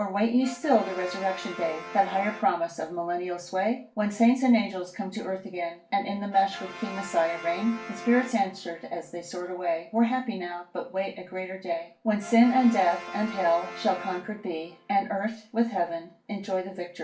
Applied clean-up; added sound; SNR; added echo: none; Brass instrument; 16 dB; reverberation time 0.3 s.